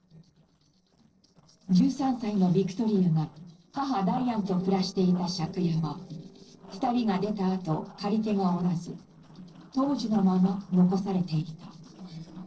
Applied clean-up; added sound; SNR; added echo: neural separator model SepFormer DNS4.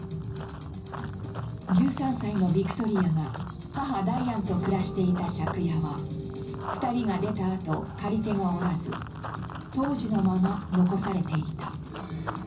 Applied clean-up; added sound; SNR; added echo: none; Run; 14 dB; reverberation time 0.5 s.